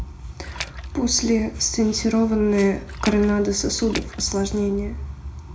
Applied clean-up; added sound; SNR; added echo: none; Splash, splatter; 15 dB; reverberation time 0.4 s.